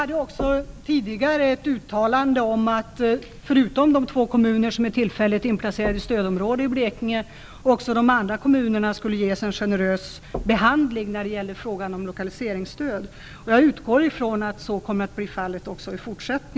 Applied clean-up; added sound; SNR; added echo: none; Knock + Boat, Water vehicle; 18 dB; none.